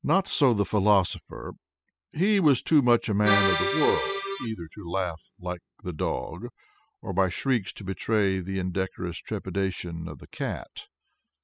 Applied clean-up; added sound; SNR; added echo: classical method spectral subtraction.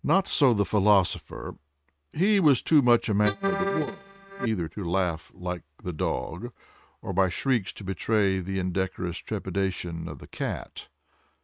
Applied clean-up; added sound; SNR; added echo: neural mask model RNNoise.